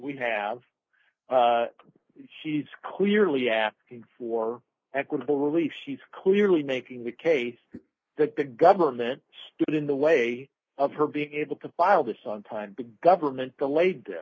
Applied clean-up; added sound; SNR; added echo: neural mask model Resemble Enhance denoiser.